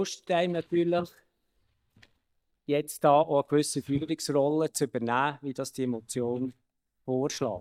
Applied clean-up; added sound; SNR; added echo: neural mask model DeepFilterNet 3.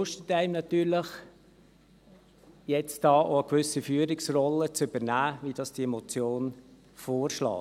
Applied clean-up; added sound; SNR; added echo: none; none; none; none.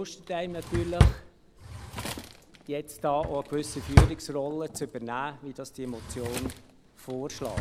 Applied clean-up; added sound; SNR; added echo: none; Drawer open or close; -4 dB; none.